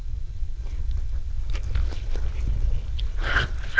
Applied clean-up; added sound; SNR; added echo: neural diffusion model UNIVERSE++.